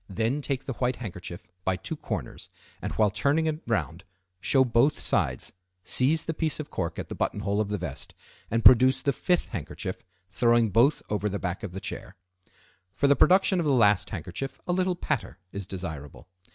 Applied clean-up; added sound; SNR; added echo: none; none; none; none.